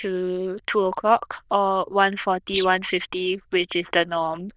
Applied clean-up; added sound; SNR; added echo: neural diffusion model UNIVERSE++.